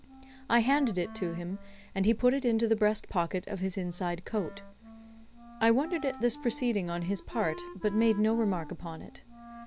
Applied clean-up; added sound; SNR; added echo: none; Wind instrument, woodwind instrument; 18 dB; none.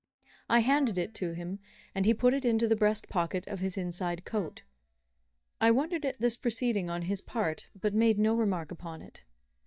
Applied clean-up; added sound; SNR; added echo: neural mask model DeepFilterNet 3.